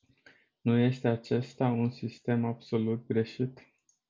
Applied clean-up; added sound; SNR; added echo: none; none; none; none.